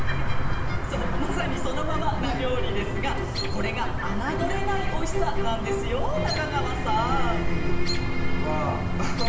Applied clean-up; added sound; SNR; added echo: none; Chirp, tweet; -3 dB; reverberation time 0.8 s.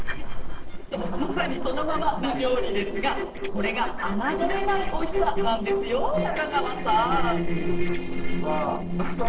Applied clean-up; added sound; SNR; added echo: neural separator model SepFormer DNS4.